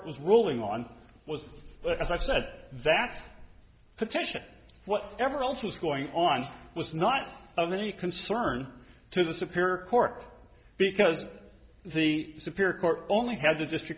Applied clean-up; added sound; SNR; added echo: none; none; none; none.